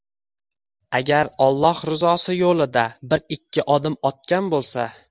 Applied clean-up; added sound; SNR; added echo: none; none; none; none.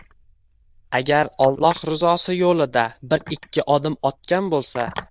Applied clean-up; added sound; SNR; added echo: neural diffusion model UNIVERSE++.